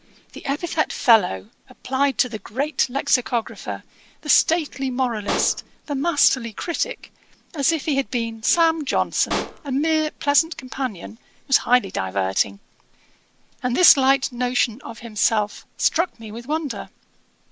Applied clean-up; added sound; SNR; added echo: none; Explosion; 9 dB; none.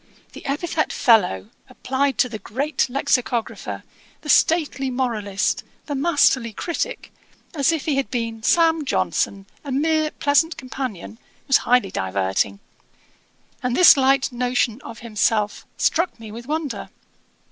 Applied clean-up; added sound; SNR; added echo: none; none; none; none.